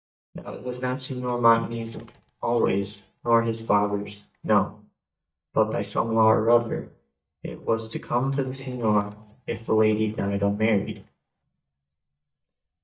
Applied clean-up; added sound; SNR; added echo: neural mask model DeepFilterNet 3.